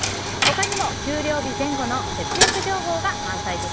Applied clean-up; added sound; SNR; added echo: none; Coin (dropping); -2 dB; none.